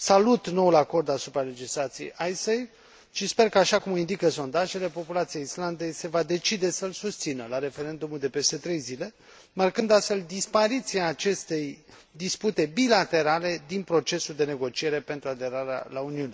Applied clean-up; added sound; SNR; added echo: none; none; none; none.